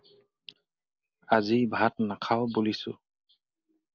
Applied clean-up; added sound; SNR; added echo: none; none; none; none.